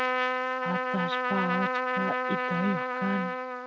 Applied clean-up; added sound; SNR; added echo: none; Trumpet; -4 dB; none.